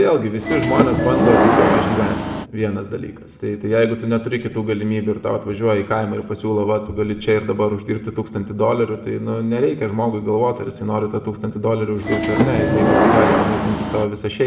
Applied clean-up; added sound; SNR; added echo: none; Subway, metro, underground / Sliding door; -3 dB; reverberation time 0.7 s.